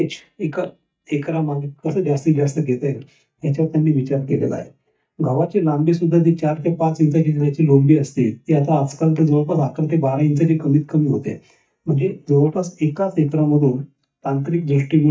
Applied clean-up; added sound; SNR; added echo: neural mask model DeepFilterNet 3.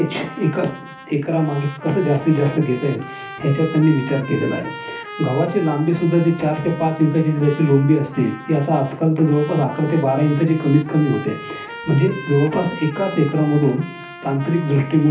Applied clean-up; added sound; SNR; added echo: none; Trumpet; 16 dB; reverberation time 0.4 s.